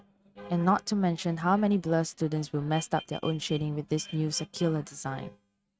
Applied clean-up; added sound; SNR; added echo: neural mask model RNNoise.